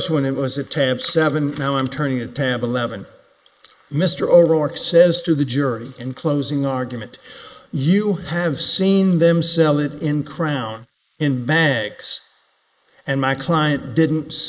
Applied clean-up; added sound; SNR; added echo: neural mask model Resemble Enhance denoiser.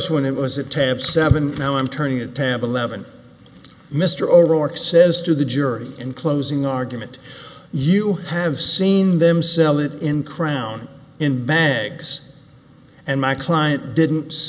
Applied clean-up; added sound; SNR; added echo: none; none; none; none.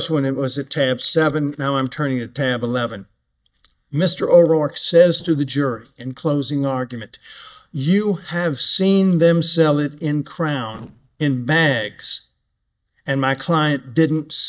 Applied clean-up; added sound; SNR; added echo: neural mask model DeepFilterNet 3.